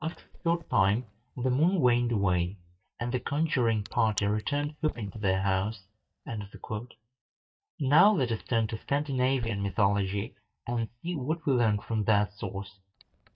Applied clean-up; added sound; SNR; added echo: neural mask model DeepFilterNet 3.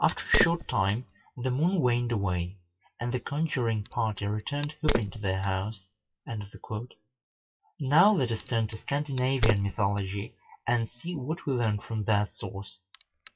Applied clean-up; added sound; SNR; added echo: classical method WPE with log-MMSE.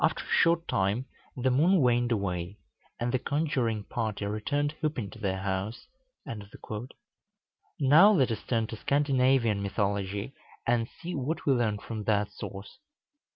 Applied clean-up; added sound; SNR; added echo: none; none; none; none.